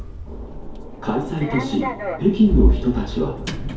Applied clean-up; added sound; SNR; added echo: none; Sliding door; 2 dB; reverberation time 2.4 s.